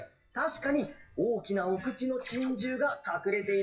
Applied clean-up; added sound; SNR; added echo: classical method WPE with log-MMSE.